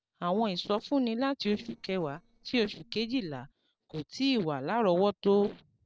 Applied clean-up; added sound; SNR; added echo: neural separator model SepFormer DNS4.